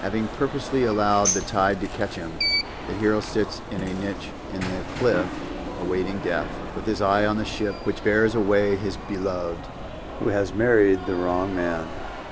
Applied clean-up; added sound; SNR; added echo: none; Tambourine + Alarm; 7 dB; none.